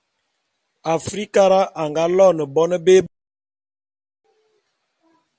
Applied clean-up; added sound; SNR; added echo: none; none; none; none.